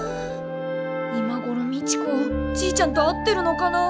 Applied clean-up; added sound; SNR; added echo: none; none; none; none.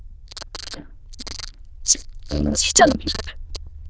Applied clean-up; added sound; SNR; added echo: neural diffusion model UNIVERSE++.